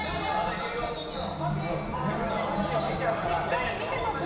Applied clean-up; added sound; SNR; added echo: none; none; none; reverberation time 1.3 s.